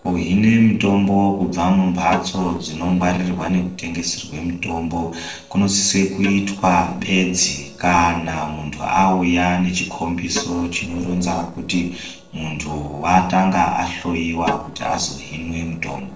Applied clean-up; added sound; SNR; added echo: neural separator model SepFormer DNS4.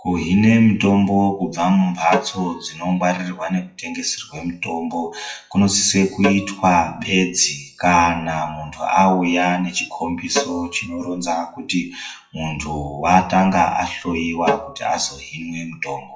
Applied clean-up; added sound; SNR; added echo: classical method WPE with log-MMSE.